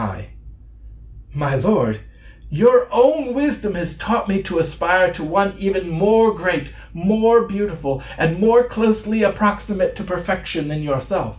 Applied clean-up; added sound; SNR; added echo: none; none; none; none.